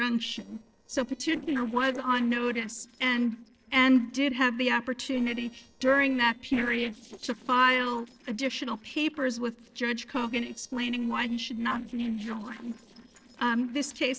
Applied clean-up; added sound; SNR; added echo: neural separator model SepFormer DNS4.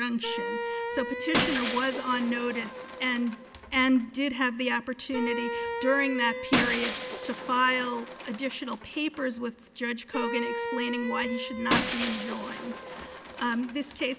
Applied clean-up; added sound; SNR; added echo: none; Shatter + Wind instrument, woodwind instrument; 4 dB; none.